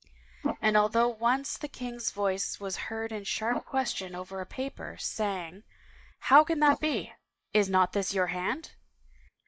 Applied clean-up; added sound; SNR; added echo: neural mask model Resemble Enhance denoiser.